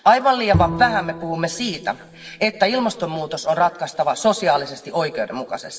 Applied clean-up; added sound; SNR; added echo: none; Bowed string instrument; 8 dB; reverberation time 2.4 s.